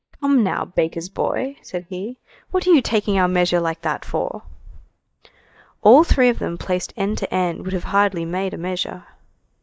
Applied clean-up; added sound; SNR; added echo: neural mask model DeepFilterNet 3.